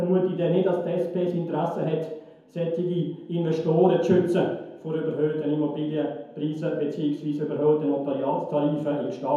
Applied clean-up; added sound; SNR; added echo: none; none; none; reverberation time 0.9 s.